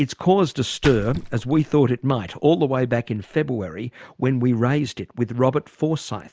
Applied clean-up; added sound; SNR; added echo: none; Splash, splatter; 15 dB; none.